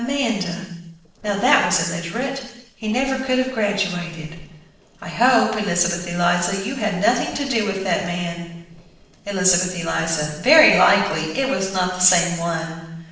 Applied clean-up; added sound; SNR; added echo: neural separator model SepFormer DNS4.